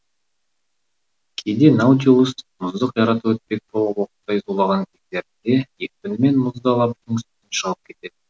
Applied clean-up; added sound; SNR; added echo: none; none; none; none.